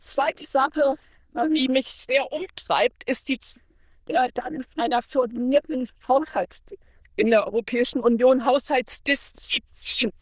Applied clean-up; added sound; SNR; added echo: neural diffusion model UNIVERSE++.